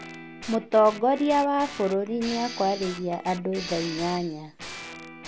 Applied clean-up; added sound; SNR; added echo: none; Respiratory sounds + Guitar; 13 dB; none.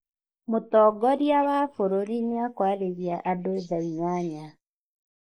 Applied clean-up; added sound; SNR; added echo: neural mask model Resemble Enhance denoiser.